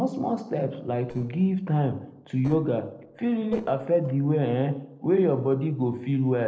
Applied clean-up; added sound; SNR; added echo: neural separator model SepFormer DNS4.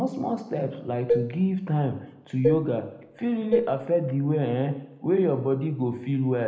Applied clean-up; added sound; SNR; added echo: none; Dishes, pots, and pans; 3 dB; reverberation time 0.9 s.